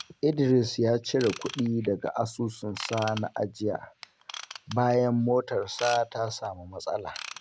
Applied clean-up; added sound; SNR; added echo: none; Ratchet, pawl / Tools; 16 dB; none.